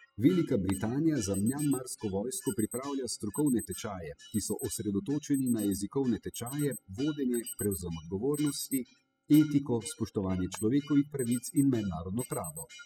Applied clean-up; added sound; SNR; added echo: classical method spectral subtraction.